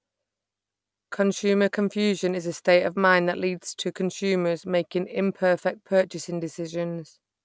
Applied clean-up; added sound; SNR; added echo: none; none; none; none.